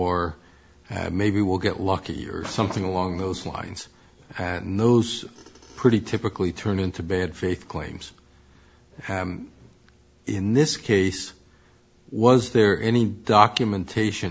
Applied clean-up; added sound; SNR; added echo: none; none; none; none.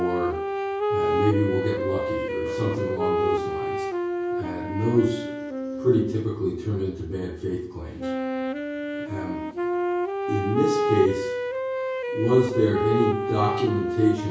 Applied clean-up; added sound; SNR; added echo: none; Wind instrument, woodwind instrument; 1 dB; reverberation time 0.6 s.